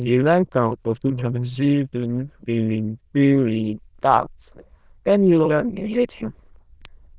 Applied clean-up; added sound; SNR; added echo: neural diffusion model UNIVERSE++.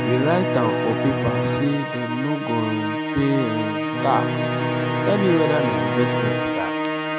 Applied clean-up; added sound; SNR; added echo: none; Bowed string instrument + Musical instrument; -1 dB; none.